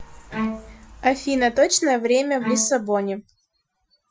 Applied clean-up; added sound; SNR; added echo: classical method Wiener filter.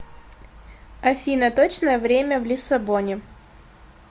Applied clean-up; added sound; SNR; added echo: none; none; none; none.